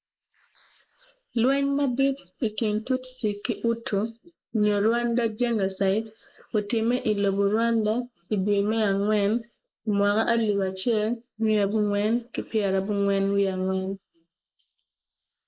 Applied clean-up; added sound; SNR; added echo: neural mask model Resemble Enhance denoiser.